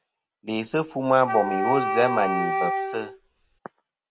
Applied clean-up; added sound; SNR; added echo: none; Wind instrument, woodwind instrument; 2 dB; none.